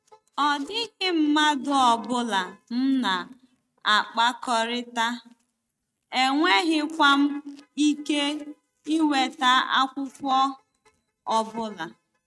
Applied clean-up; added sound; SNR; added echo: neural mask model RNNoise.